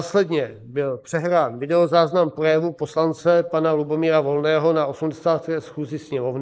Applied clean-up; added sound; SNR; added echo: neural mask model Resemble Enhance denoiser.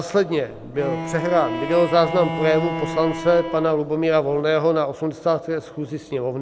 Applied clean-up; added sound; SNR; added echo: none; Bowed string instrument; 8 dB; none.